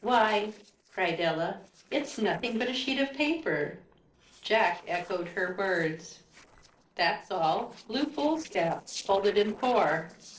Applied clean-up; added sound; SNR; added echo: neural separator model SepFormer DNS4.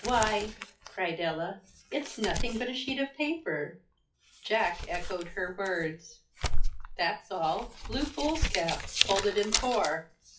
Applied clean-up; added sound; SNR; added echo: classical method WPE with log-MMSE.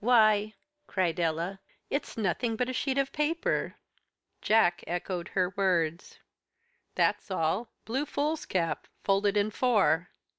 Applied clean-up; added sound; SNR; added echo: none; none; none; none.